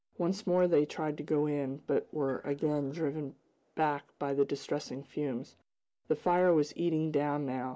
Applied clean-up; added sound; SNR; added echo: neural mask model Resemble Enhance denoiser.